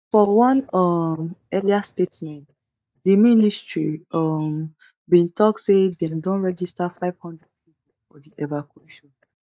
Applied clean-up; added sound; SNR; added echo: neural mask model DeepFilterNet 3.